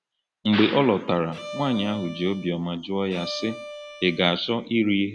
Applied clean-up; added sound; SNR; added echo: none; Bowed string instrument; 15 dB; none.